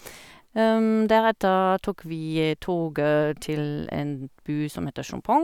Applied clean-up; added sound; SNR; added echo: none; none; none; none.